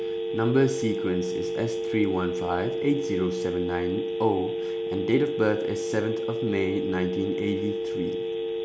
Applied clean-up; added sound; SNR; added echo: none; Telephone; 1 dB; none.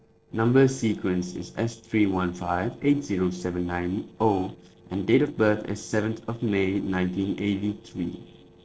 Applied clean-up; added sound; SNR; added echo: neural separator model SepFormer DNS4.